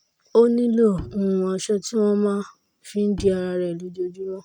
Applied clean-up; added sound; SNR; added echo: neural mask model RNNoise.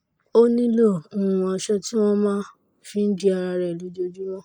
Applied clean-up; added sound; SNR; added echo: neural mask model Resemble Enhance denoiser.